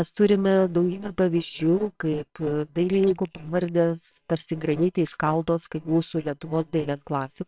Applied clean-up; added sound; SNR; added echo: neural separator model SepFormer WHAMR!.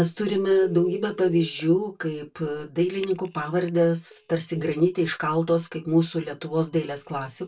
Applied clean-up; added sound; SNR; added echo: neural mask model DeepFilterNet 3.